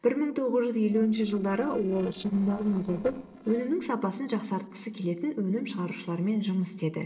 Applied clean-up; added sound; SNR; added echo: neural separator model SepFormer DNS4.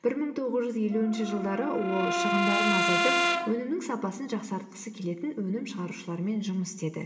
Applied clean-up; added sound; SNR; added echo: none; Brass instrument; -1 dB; reverberation time 2.2 s.